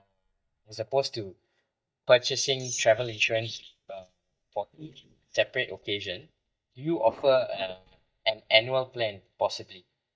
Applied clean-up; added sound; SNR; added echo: neural mask model DeepFilterNet 3.